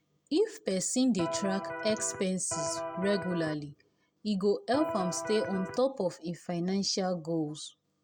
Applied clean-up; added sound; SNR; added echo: none; Electric guitar; 5 dB; none.